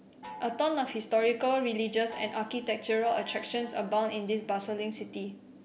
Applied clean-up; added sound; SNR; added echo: none; Chime; 17 dB; none.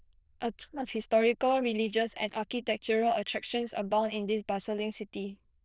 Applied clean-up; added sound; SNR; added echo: neural diffusion model UNIVERSE++.